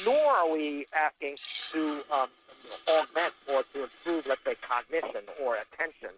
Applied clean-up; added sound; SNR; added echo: neural mask model RNNoise.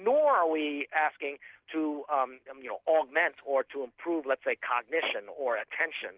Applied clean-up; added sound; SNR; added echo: none; none; none; none.